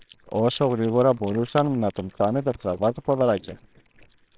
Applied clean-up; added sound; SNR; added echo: neural separator model SepFormer WHAMR!.